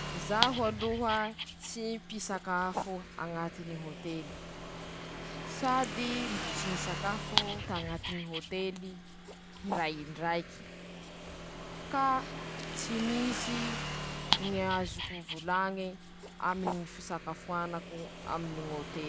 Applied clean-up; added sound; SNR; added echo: none; Motorcycle / Engine + Dog; 3 dB; none.